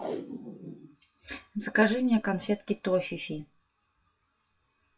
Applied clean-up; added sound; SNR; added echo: classical method WPE with log-MMSE.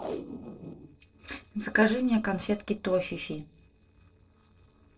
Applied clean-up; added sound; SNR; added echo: neural separator model SepFormer DNS4.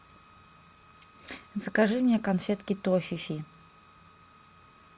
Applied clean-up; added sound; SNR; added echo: none; none; none; none.